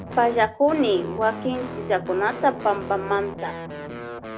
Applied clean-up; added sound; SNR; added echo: none; Guitar; 10 dB; none.